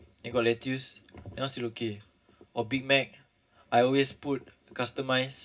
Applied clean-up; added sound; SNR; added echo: none; none; none; reverberation time 0.4 s.